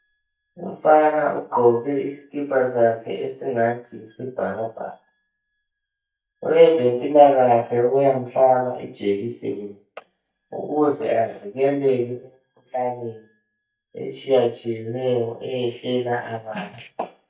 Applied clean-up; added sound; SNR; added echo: neural mask model DeepFilterNet 3.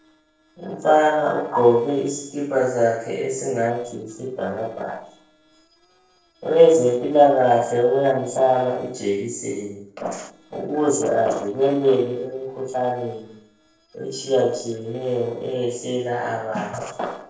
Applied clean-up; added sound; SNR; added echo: neural separator model SepFormer DNS4.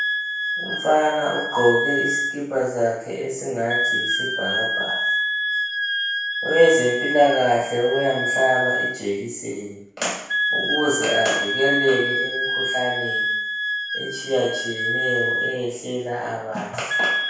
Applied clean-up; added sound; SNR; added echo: none; Wind instrument, woodwind instrument; 1 dB; reverberation time 0.7 s.